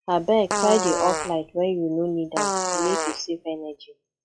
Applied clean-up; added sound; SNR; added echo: classical method log-MMSE.